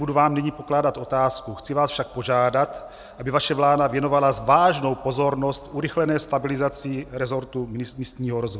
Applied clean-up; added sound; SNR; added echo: none; none; none; none.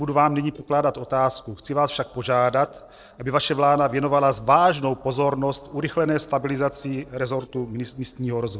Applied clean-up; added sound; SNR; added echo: neural separator model SepFormer DNS4.